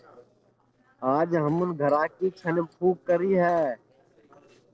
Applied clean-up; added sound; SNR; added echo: neural separator model SepFormer DNS4.